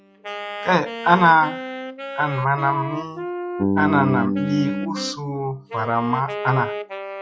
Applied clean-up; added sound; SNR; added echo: classical method log-MMSE.